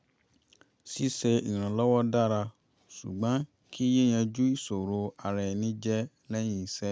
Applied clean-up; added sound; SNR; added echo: none; none; none; none.